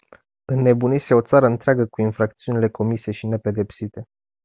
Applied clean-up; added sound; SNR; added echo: none; none; none; none.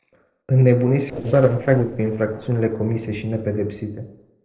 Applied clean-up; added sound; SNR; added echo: neural separator model SepFormer DNS4.